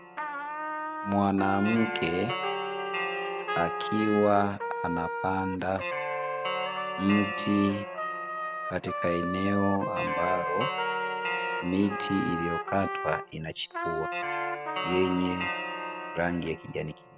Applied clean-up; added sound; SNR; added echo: none; Trumpet + Guitar; 3 dB; none.